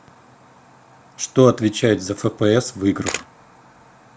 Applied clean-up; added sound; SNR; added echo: none; Camera; 13 dB; none.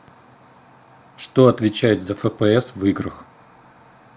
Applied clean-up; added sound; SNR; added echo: none; none; none; none.